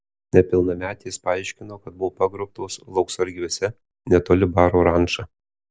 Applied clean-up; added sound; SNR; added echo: none; none; none; none.